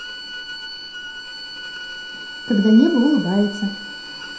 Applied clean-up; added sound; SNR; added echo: none; Bowed string instrument; 12 dB; reverberation time 0.7 s.